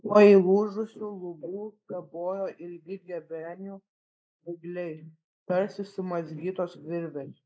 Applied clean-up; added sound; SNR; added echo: neural mask model Resemble Enhance denoiser.